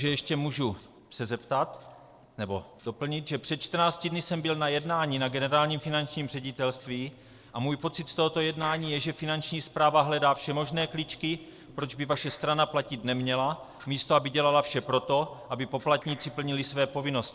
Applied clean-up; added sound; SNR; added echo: neural separator model SepFormer DNS4.